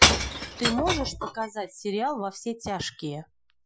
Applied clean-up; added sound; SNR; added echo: classical method Wiener filter.